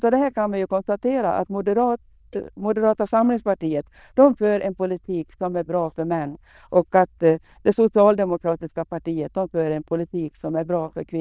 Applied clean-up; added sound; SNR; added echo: neural diffusion model UNIVERSE++.